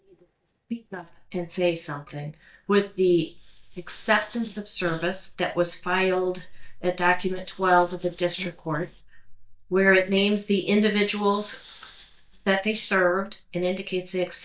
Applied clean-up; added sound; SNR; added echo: neural mask model DeepFilterNet 3.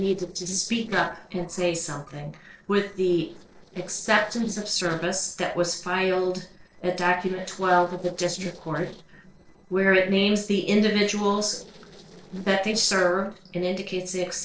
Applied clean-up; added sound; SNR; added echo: neural separator model SepFormer DNS4.